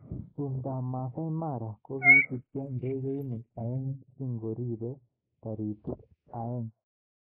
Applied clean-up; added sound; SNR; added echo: neural mask model Resemble Enhance denoiser.